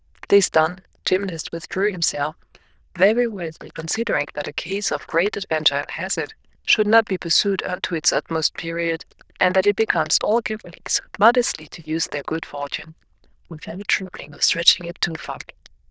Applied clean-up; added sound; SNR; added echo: neural diffusion model UNIVERSE++.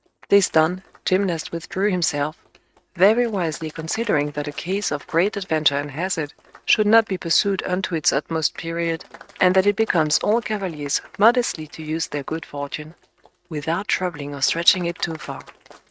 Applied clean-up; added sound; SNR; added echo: neural mask model RNNoise.